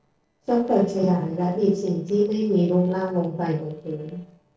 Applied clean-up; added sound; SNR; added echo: neural separator model SepFormer DNS4.